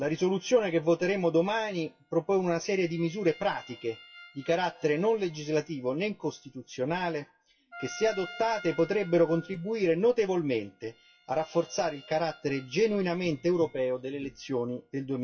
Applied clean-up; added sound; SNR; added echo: classical method WPE with log-MMSE.